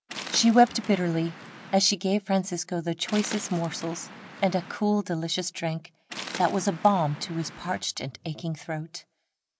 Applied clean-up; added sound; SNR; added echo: none; Waves, surf; 15 dB; none.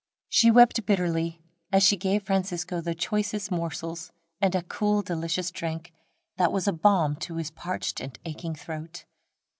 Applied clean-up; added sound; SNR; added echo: none; none; none; none.